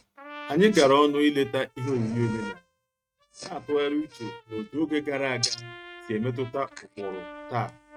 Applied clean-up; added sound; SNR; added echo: neural mask model RNNoise.